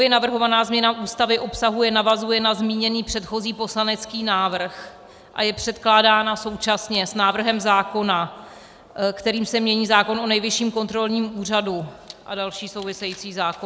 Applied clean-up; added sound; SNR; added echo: none; none; none; none.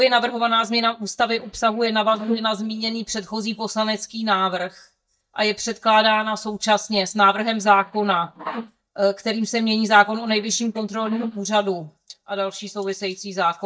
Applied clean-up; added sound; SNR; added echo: neural mask model DeepFilterNet 3.